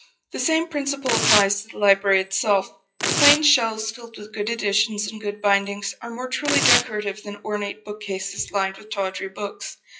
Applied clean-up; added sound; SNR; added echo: classical method WPE with log-MMSE.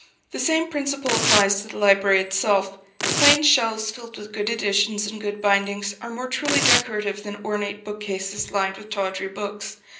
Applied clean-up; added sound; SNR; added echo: none; Tearing; 1 dB; reverberation time 0.5 s.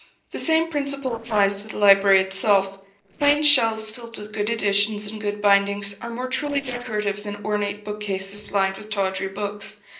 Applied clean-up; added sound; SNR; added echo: neural separator model SepFormer DNS4.